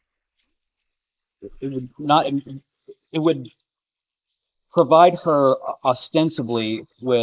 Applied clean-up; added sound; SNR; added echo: neural mask model Resemble Enhance denoiser.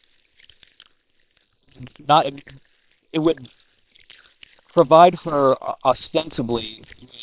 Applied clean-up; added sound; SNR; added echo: neural separator model SepFormer WHAM!.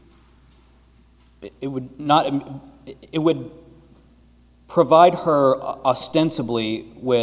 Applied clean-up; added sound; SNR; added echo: none; none; none; none.